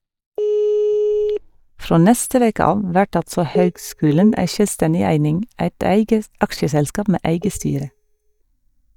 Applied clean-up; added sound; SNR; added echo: neural mask model DeepFilterNet 3.